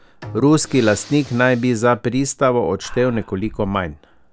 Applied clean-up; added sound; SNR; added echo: none; Bowed string instrument + Breathing; 18 dB; none.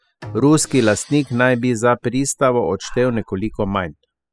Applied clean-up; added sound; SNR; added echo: classical method spectral subtraction.